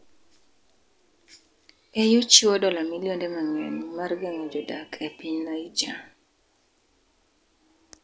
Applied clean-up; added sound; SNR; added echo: none; none; none; none.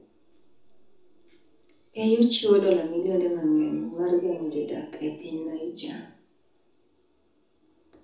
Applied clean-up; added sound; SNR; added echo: none; none; none; reverberation time 0.5 s.